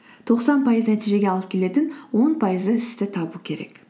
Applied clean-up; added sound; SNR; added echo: none; none; none; none.